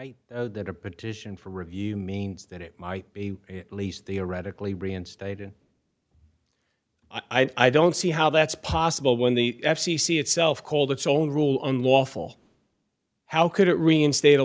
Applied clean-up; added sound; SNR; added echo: none; none; none; none.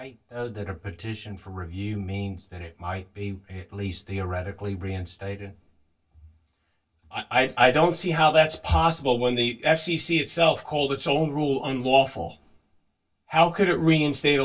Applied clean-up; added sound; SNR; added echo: none; none; none; reverberation time 0.1 s.